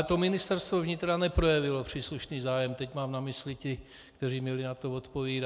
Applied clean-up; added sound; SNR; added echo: none; none; none; none.